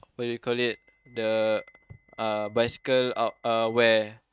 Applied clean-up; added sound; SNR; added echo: neural mask model RNNoise.